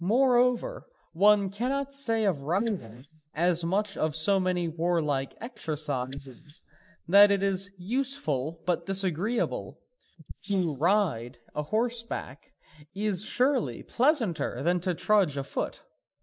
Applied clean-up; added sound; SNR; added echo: neural mask model Resemble Enhance denoiser.